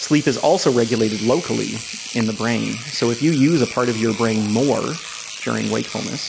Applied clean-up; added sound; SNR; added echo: none; Engine / Domestic sounds, home sounds; 12 dB; none.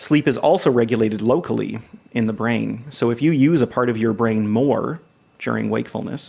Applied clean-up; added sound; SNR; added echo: none; none; none; none.